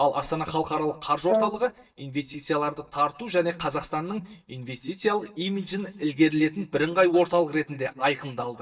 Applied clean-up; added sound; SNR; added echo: neural mask model DeepFilterNet 3.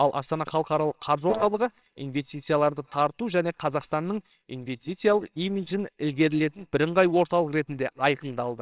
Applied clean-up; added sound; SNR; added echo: neural separator model SepFormer WHAMR!.